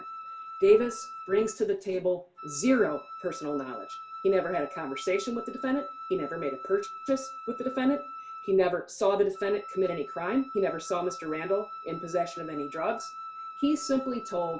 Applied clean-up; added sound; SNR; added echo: none; Wind instrument, woodwind instrument; 13 dB; reverberation time 0.2 s.